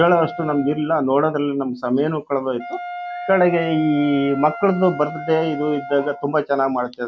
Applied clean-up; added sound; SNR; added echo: none; Wind instrument, woodwind instrument; 13 dB; none.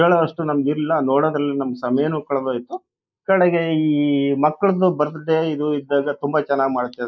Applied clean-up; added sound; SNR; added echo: neural mask model Resemble Enhance denoiser.